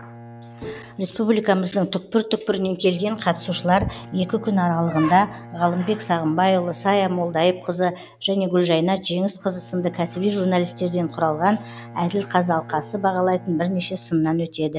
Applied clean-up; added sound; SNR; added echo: none; Bowed string instrument + Bowed string instrument; 19 dB; none.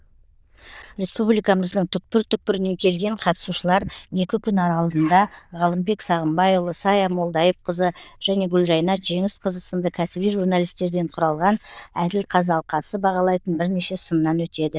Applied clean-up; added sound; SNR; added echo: neural diffusion model UNIVERSE++.